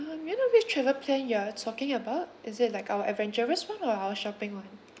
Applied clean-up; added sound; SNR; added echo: none; none; none; none.